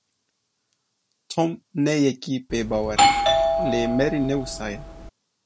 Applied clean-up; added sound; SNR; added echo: none; Doorbell; -3 dB; none.